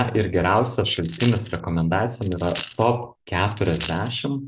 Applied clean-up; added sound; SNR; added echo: none; Coin (dropping); 8 dB; none.